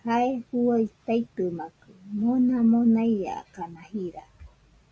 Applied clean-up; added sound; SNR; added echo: none; none; none; none.